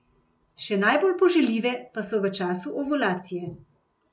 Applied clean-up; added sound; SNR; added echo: none; none; none; none.